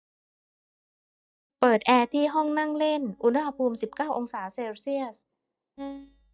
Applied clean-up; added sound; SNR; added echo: neural mask model DeepFilterNet 3.